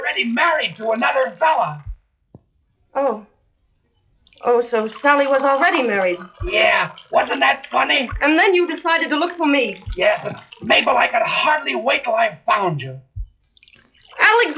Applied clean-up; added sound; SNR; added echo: classical method log-MMSE.